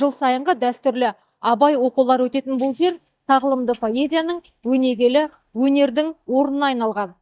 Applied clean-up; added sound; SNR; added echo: neural mask model DeepFilterNet 3.